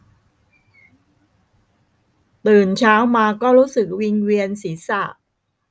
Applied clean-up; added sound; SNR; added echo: none; none; none; none.